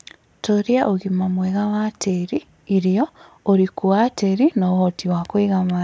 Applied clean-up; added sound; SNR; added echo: none; none; none; none.